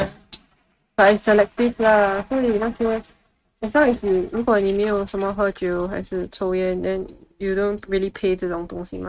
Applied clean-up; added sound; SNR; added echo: neural mask model RNNoise.